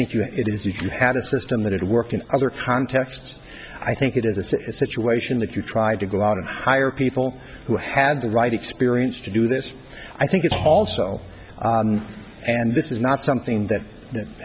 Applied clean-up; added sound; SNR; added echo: none; Thump, thud; 13 dB; none.